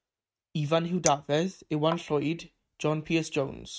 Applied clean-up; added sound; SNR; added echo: neural mask model RNNoise.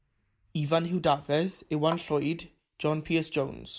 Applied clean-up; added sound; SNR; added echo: neural mask model Resemble Enhance denoiser.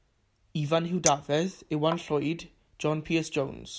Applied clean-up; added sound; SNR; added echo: none; Chink, clink; 9 dB; none.